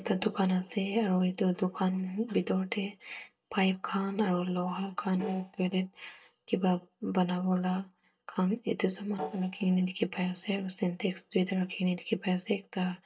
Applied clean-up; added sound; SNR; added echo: neural mask model DeepFilterNet 3.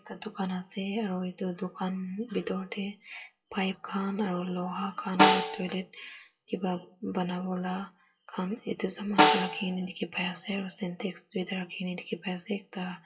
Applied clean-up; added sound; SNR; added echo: classical method WPE with log-MMSE.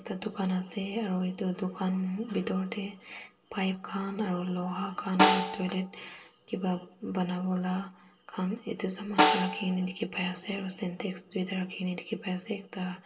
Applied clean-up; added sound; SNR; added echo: none; Snare drum; -1 dB; reverberation time 0.2 s.